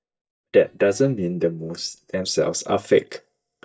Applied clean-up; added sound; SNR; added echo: neural mask model DeepFilterNet 3.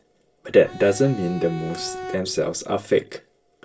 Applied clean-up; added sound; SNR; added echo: none; Bowed string instrument; 13 dB; reverberation time 0.2 s.